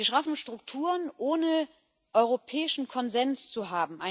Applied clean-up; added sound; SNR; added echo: none; none; none; none.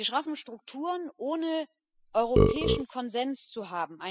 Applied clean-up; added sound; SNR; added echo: classical method spectral subtraction.